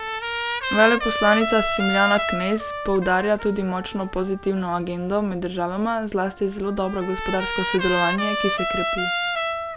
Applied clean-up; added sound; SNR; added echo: none; Trumpet; 4 dB; none.